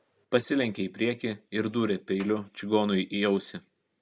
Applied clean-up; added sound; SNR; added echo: none; none; none; none.